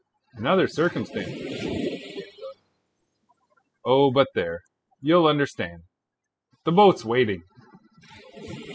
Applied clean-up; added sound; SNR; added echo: classical method spectral subtraction.